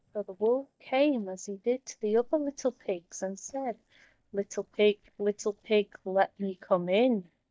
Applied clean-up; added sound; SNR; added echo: neural mask model DeepFilterNet 3.